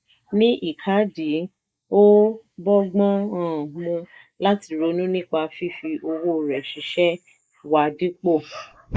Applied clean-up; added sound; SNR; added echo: neural mask model Resemble Enhance denoiser.